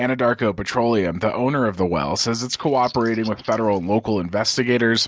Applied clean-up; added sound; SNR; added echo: neural mask model Resemble Enhance denoiser.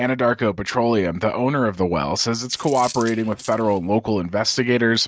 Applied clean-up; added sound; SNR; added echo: neural mask model RNNoise.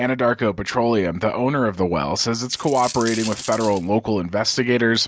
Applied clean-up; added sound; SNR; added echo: none; Coin (dropping); 13 dB; none.